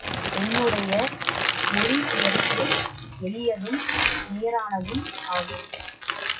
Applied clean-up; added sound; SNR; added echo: classical method WPE with log-MMSE.